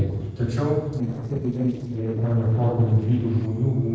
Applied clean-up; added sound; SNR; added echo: neural separator model SepFormer DNS4.